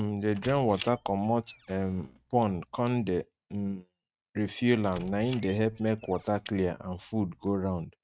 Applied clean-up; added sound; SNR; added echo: neural mask model RNNoise.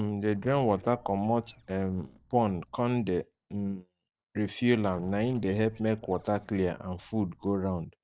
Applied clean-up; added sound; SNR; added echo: neural separator model SepFormer DNS4.